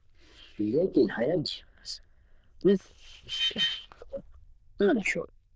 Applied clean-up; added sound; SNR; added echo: neural diffusion model UNIVERSE++.